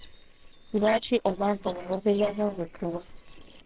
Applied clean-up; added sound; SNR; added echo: neural separator model SepFormer WHAMR!.